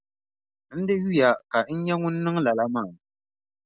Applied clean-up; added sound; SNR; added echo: none; none; none; none.